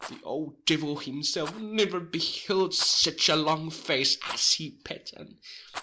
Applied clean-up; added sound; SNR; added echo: neural mask model Resemble Enhance denoiser.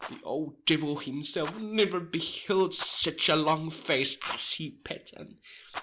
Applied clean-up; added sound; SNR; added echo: none; Rattle; 19 dB; none.